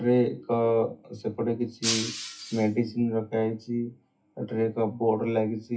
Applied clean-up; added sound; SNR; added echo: classical method WPE with log-MMSE.